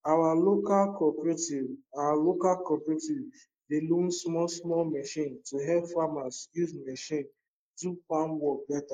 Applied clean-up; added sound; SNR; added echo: neural mask model Resemble Enhance denoiser.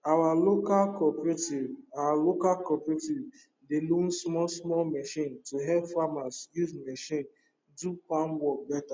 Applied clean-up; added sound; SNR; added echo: none; none; none; none.